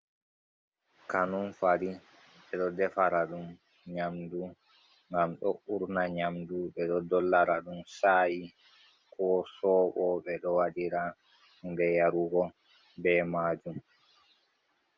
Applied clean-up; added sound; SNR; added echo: none; none; none; none.